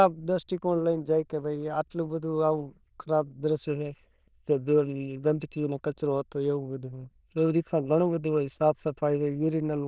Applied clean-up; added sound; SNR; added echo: neural diffusion model UNIVERSE++.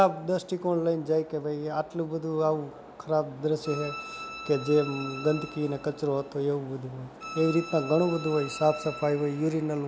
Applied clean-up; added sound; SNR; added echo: none; Bowed string instrument; 13 dB; none.